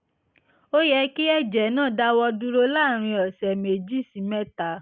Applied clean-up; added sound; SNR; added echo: none; none; none; none.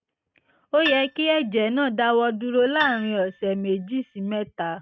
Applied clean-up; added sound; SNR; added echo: neural mask model RNNoise.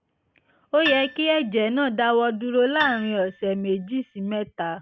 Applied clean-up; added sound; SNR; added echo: none; Piano; 12 dB; none.